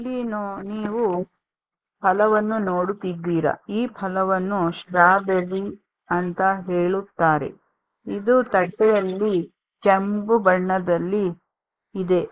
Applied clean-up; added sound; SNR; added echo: neural mask model Resemble Enhance denoiser.